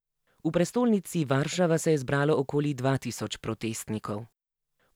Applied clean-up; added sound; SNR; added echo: none; none; none; none.